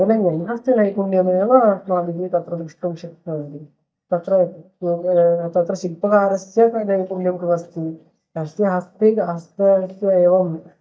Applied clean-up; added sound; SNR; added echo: neural mask model DeepFilterNet 3.